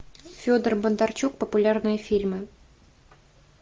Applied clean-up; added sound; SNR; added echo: none; none; none; none.